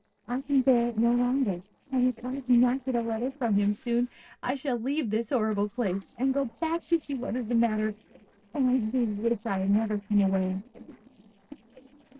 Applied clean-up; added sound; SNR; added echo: neural separator model SepFormer DNS4.